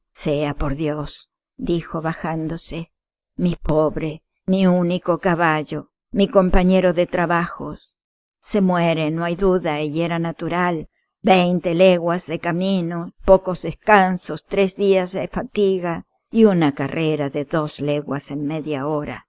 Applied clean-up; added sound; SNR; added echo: neural mask model Resemble Enhance denoiser.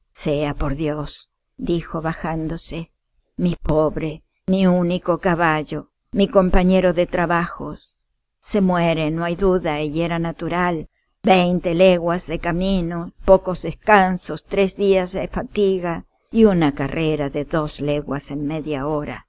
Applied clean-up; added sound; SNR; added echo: none; none; none; none.